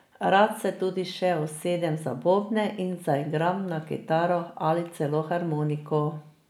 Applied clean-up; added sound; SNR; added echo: none; none; none; none.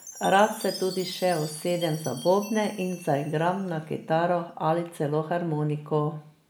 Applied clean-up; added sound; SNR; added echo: none; Chime; 18 dB; none.